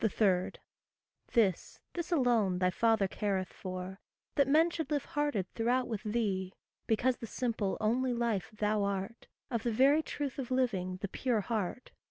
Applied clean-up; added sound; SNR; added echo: none; none; none; none.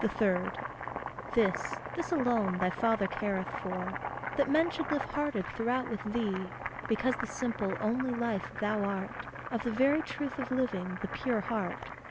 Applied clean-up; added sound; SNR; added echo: none; Boiling; 7 dB; none.